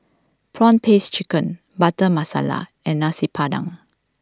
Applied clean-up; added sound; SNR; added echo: none; none; none; none.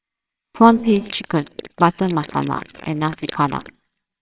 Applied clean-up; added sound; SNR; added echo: neural separator model SepFormer WHAMR!.